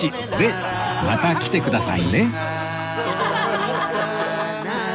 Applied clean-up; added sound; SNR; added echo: none; none; none; none.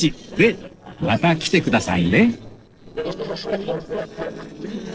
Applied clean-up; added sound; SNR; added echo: neural separator model SepFormer DNS4.